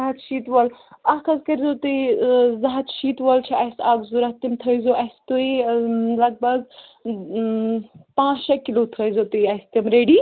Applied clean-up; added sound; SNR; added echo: none; none; none; none.